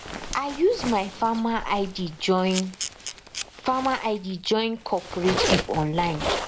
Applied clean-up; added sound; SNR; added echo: none; Camera + Zipper (clothing); 6 dB; none.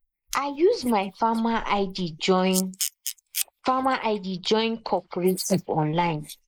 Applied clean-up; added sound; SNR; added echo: neural mask model Resemble Enhance denoiser.